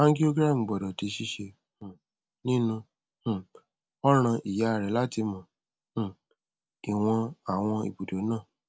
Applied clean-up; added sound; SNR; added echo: none; none; none; none.